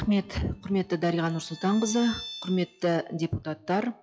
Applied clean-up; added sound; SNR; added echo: classical method log-MMSE.